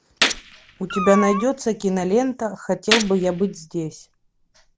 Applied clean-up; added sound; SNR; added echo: none; Gunshot, gunfire + Meow; 5 dB; none.